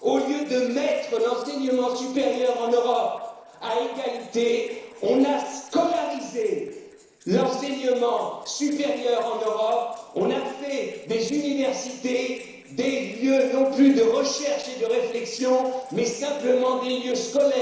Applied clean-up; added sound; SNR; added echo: neural separator model SepFormer DNS4.